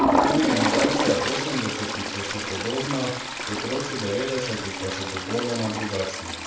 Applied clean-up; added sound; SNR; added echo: none; Toilet flush; -2 dB; reverberation time 0.6 s.